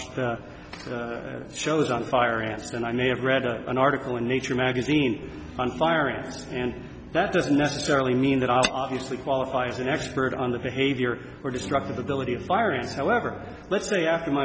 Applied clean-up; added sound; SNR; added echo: none; Electric guitar / Strum; 14 dB; none.